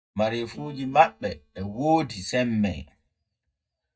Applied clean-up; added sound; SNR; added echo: neural mask model DeepFilterNet 3.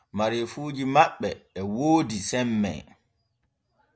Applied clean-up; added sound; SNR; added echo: none; none; none; none.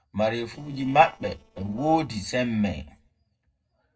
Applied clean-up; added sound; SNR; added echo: neural separator model SepFormer DNS4.